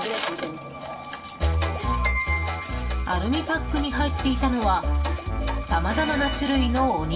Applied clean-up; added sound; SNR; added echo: none; Bowed string instrument; 18 dB; reverberation time 0.2 s.